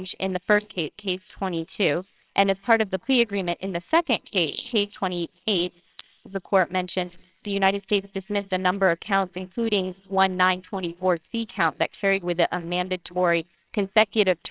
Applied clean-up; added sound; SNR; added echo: neural separator model SepFormer WHAMR!.